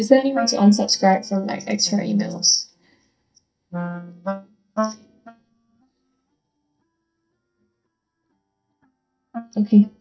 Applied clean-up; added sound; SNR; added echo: neural mask model DeepFilterNet 3.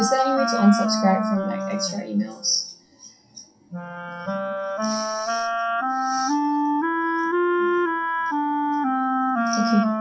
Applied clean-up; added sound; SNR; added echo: classical method WPE with log-MMSE.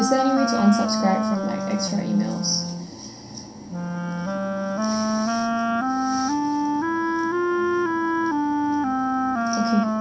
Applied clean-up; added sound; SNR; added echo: none; Wind instrument, woodwind instrument; -3 dB; reverberation time 0.3 s.